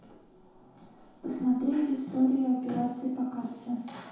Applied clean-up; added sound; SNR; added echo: none; none; none; reverberation time 0.8 s.